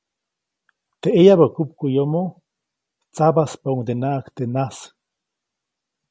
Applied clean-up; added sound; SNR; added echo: none; none; none; none.